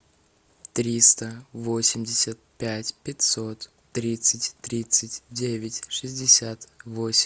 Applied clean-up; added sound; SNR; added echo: none; none; none; none.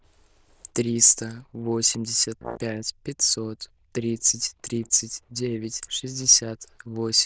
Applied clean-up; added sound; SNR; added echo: neural diffusion model UNIVERSE++.